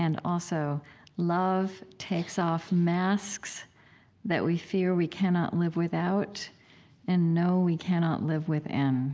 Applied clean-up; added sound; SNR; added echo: none; none; none; none.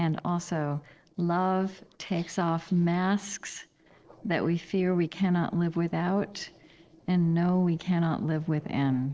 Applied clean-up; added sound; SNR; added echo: neural separator model SepFormer DNS4.